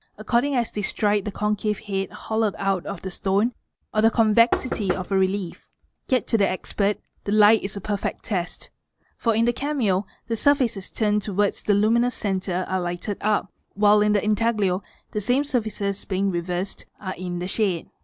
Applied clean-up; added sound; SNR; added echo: none; Knock; 7 dB; none.